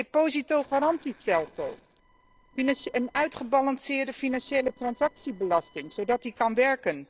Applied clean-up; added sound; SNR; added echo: neural separator model SepFormer DNS4.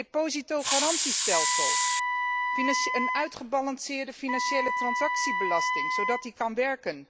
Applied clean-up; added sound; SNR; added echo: none; Wind instrument, woodwind instrument + Hiss; -3 dB; none.